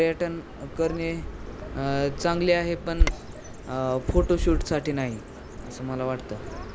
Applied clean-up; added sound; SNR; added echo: none; Bird vocalization, bird call, bird song; 3 dB; none.